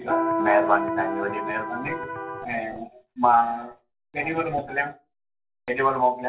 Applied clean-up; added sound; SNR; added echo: none; Electric guitar; 1 dB; reverberation time 0.2 s.